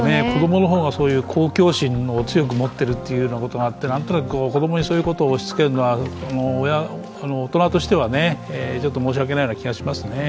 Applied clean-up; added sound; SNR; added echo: none; none; none; none.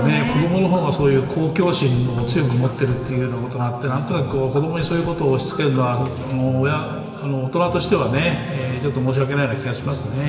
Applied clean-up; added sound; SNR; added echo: none; none; none; reverberation time 2.6 s.